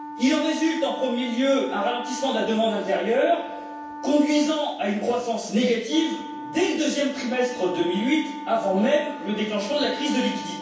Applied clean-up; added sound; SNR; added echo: none; Wind instrument, woodwind instrument; 13 dB; reverberation time 0.7 s.